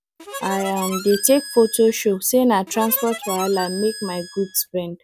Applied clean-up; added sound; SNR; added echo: none; Harmonica; 13 dB; none.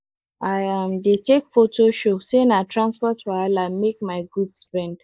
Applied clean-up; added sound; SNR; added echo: neural mask model Resemble Enhance denoiser.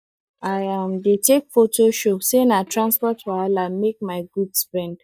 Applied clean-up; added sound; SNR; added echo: neural mask model DeepFilterNet 3.